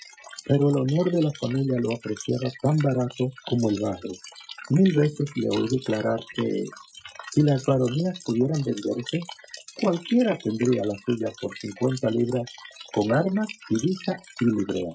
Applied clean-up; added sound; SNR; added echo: classical method Wiener filter.